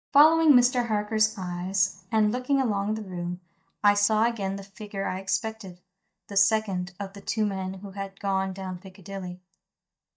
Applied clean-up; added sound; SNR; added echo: neural mask model DeepFilterNet 3.